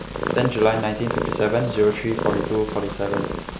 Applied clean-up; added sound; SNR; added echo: none; Purr; 5 dB; none.